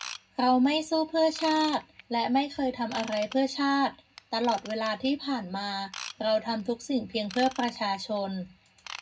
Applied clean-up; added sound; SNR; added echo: none; Ratchet, pawl / Tools; 18 dB; reverberation time 0.3 s.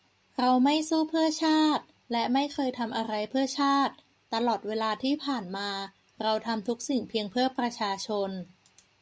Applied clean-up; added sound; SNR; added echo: none; none; none; none.